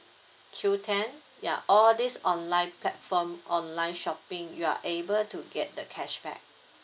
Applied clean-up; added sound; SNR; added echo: none; none; none; none.